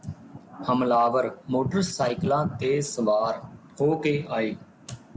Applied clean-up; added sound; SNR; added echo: none; none; none; none.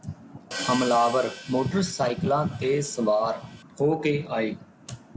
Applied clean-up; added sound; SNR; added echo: none; Hi-hat; 13 dB; none.